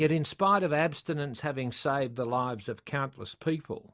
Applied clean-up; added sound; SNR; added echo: none; none; none; none.